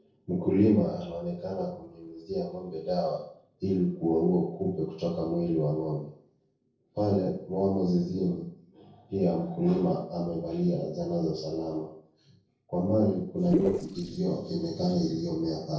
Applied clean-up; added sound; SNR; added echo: neural separator model SepFormer DNS4.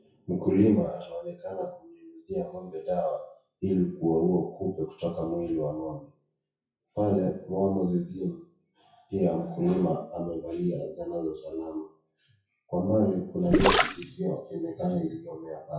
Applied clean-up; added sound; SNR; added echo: classical method WPE with log-MMSE.